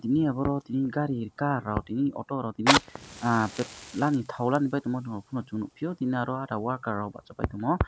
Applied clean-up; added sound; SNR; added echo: none; Fire; 8 dB; none.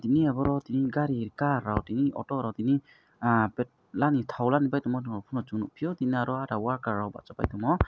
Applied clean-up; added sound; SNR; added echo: none; none; none; none.